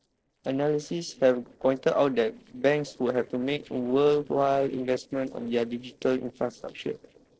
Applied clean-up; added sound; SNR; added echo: neural separator model SepFormer DNS4.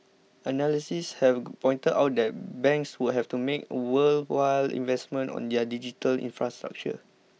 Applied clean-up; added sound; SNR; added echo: none; none; none; none.